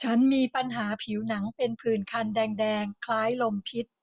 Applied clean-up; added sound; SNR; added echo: none; none; none; none.